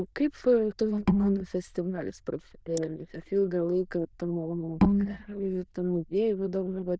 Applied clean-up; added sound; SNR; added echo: neural diffusion model UNIVERSE++.